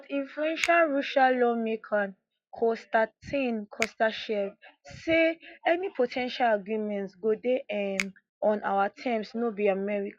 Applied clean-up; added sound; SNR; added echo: classical method log-MMSE.